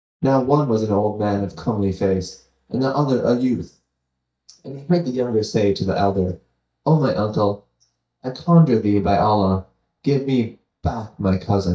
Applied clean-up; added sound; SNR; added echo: neural mask model DeepFilterNet 3.